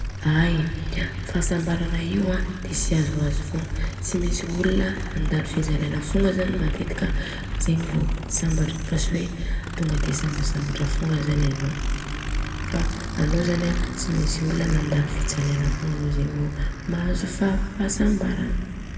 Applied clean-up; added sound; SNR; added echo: none; Aircraft; 13 dB; reverberation time 1.5 s.